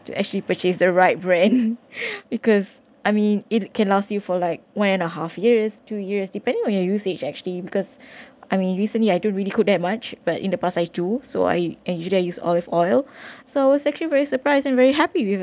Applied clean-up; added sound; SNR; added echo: none; none; none; none.